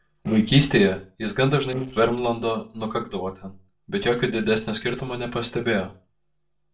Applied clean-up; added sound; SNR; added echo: neural separator model SepFormer DNS4.